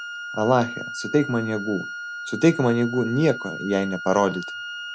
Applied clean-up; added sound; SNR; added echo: none; Wind instrument, woodwind instrument; 10 dB; none.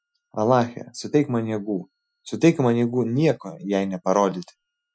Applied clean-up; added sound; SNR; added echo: classical method Wiener filter.